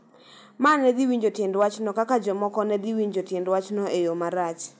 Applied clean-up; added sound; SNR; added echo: none; none; none; none.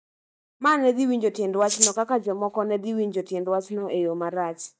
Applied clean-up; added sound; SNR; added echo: neural mask model DeepFilterNet 3.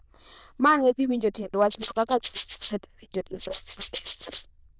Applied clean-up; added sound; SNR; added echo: neural diffusion model UNIVERSE++.